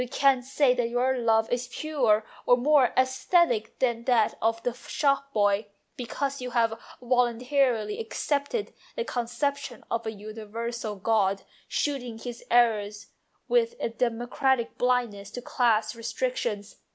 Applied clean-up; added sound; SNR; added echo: none; none; none; none.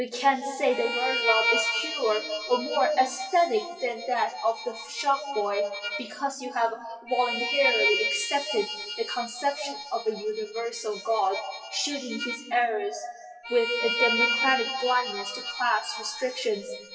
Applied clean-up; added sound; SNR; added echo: classical method WPE with log-MMSE.